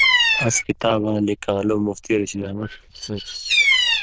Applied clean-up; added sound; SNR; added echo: neural diffusion model UNIVERSE++.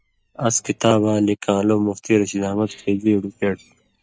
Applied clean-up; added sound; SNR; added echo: neural mask model DeepFilterNet 3.